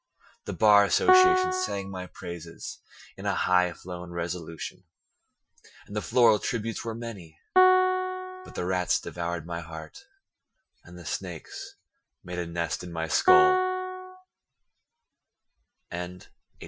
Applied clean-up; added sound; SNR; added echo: classical method Wiener filter.